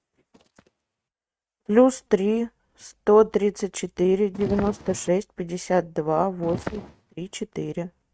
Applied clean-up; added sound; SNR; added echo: neural mask model RNNoise.